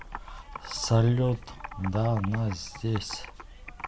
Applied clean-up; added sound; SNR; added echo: none; Computer keyboard; 15 dB; none.